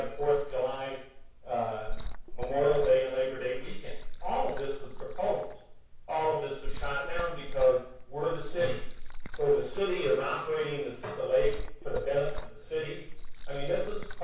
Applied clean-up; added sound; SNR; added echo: none; Liquid; 3 dB; reverberation time 0.6 s.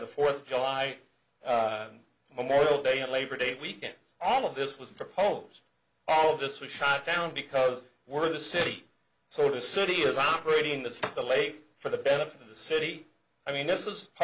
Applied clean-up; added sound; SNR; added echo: none; none; none; none.